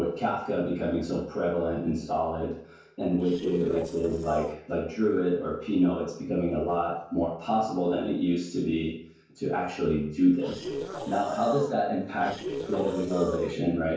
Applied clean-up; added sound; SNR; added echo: neural separator model SepFormer DNS4.